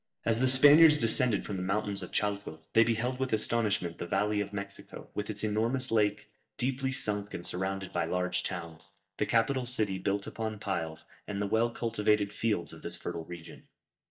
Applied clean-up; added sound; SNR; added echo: neural mask model DeepFilterNet 3.